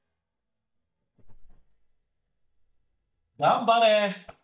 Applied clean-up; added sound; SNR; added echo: neural mask model DeepFilterNet 3.